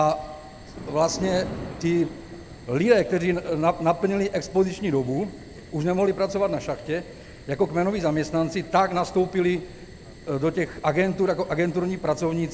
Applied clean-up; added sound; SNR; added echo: none; Thunder + Fire; 17 dB; none.